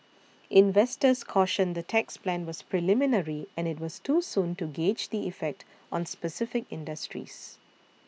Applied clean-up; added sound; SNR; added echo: none; none; none; none.